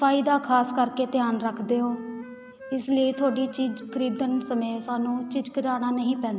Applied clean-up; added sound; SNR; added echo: none; Wind instrument, woodwind instrument; 20 dB; none.